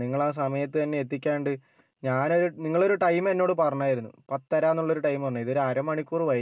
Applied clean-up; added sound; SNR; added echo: none; none; none; none.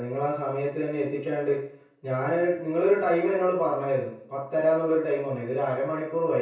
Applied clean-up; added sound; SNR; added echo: none; none; none; reverberation time 0.6 s.